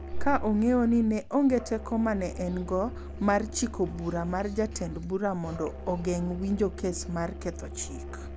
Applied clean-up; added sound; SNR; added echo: none; Musical instrument; 11 dB; none.